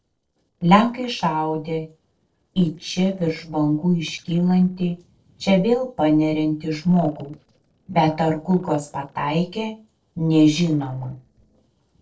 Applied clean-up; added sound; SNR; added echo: neural separator model SepFormer DNS4.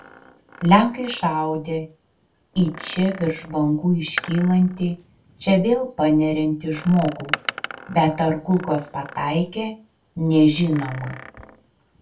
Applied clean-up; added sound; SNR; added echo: none; Door; 16 dB; reverberation time 0.2 s.